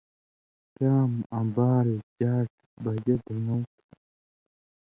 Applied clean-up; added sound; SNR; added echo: none; none; none; none.